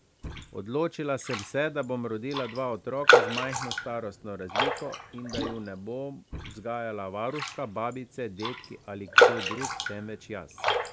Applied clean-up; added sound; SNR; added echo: none; Raindrop; -5 dB; none.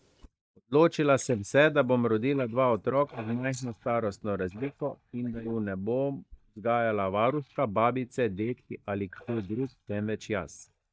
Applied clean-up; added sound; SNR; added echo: neural mask model DeepFilterNet 3.